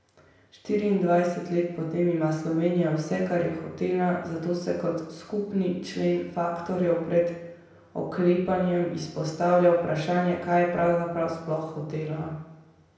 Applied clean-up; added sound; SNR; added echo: none; none; none; reverberation time 0.9 s.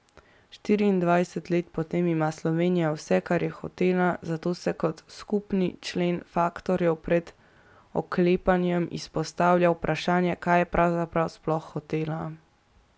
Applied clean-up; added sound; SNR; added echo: none; none; none; none.